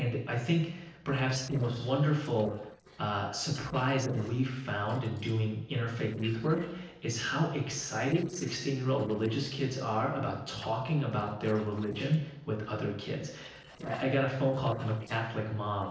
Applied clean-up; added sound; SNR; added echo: neural separator model SepFormer DNS4.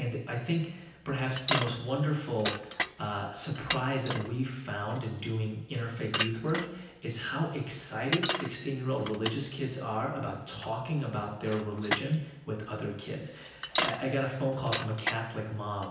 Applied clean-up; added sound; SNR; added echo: none; Bicycle; 3 dB; reverberation time 0.9 s.